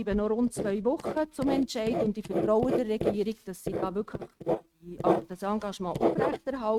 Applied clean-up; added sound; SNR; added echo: neural mask model RNNoise.